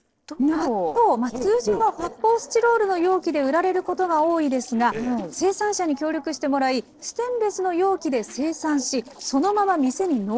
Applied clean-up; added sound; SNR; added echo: neural separator model SepFormer DNS4.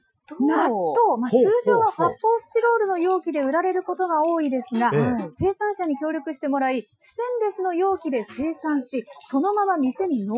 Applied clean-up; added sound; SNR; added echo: classical method Wiener filter.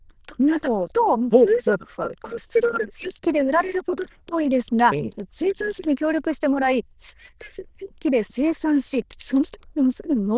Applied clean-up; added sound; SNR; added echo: neural diffusion model UNIVERSE++.